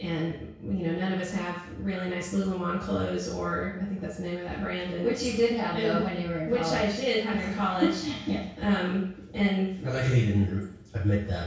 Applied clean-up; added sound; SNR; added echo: none; none; none; reverberation time 0.6 s.